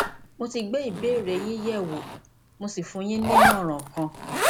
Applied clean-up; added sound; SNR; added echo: none; Zipper (clothing); -2 dB; none.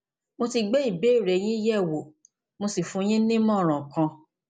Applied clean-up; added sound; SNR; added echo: none; none; none; none.